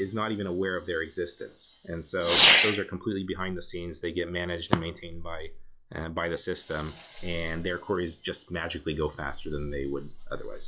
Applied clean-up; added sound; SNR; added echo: classical method log-MMSE.